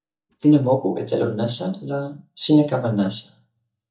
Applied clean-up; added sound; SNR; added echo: neural mask model DeepFilterNet 3.